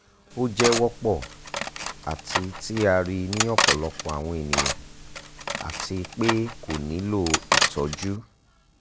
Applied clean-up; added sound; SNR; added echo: none; Cutlery, silverware; -1 dB; none.